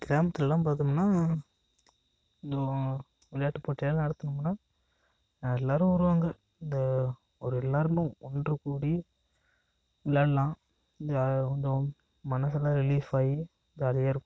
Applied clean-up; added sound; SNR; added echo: none; none; none; none.